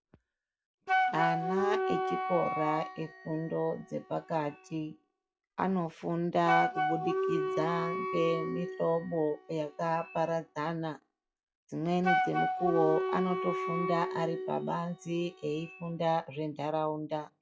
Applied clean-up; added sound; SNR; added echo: classical method log-MMSE.